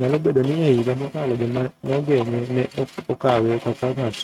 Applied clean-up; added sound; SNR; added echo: neural mask model RNNoise.